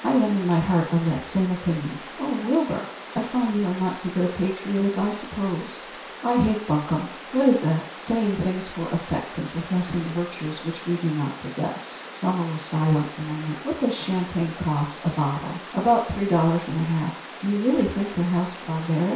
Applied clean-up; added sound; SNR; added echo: none; Water; 15 dB; reverberation time 0.6 s.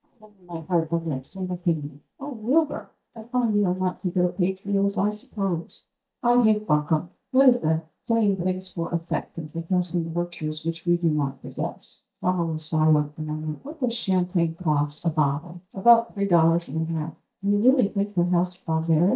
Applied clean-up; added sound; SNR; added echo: neural mask model DeepFilterNet 3.